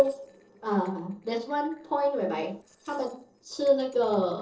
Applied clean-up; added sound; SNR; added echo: neural separator model SepFormer DNS4.